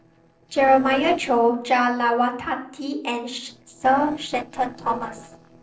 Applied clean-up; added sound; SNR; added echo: neural separator model SepFormer DNS4.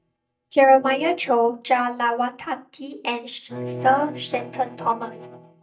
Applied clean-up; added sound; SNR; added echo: neural mask model DeepFilterNet 3.